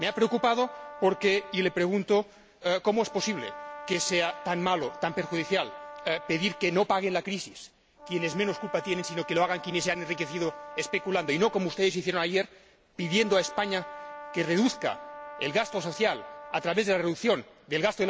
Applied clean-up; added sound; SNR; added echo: none; Brass instrument; 15 dB; none.